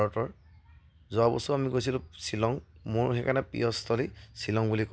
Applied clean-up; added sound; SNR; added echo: none; none; none; none.